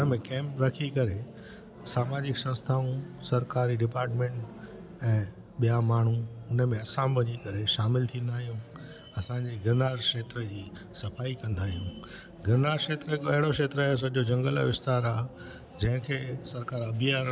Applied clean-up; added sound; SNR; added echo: none; none; none; none.